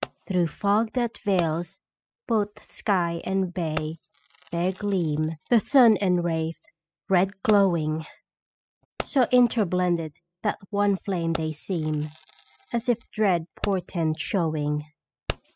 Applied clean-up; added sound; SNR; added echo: classical method spectral subtraction.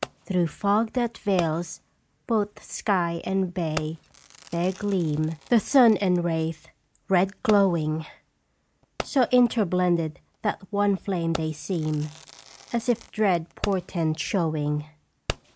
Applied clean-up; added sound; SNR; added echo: none; Fireworks; 16 dB; none.